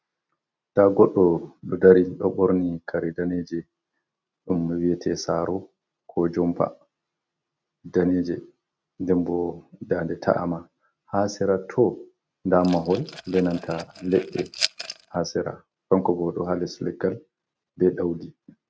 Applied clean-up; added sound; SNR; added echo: neural mask model RNNoise.